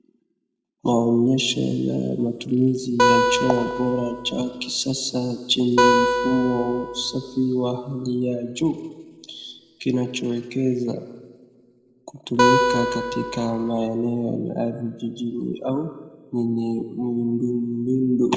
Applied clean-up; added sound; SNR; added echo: none; Acoustic guitar; -1 dB; reverberation time 1.4 s.